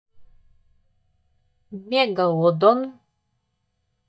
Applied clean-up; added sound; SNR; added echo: neural mask model DeepFilterNet 3.